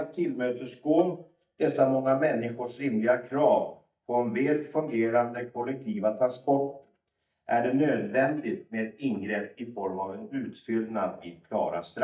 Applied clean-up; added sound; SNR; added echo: neural mask model DeepFilterNet 3.